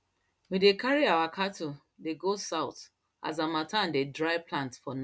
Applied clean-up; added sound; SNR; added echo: none; none; none; none.